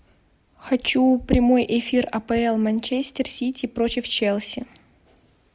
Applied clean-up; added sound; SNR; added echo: none; none; none; none.